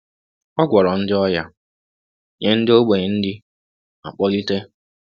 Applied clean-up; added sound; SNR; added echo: none; none; none; none.